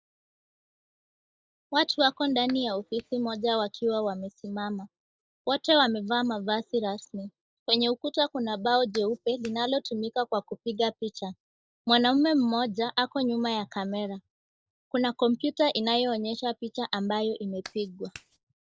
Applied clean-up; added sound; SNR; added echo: neural mask model DeepFilterNet 3.